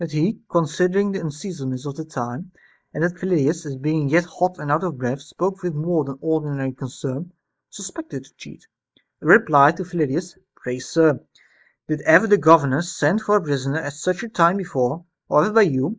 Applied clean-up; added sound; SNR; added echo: neural mask model Resemble Enhance denoiser.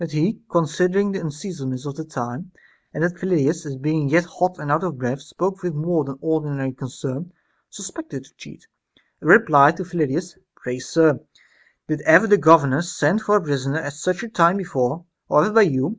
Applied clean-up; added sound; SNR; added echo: none; none; none; none.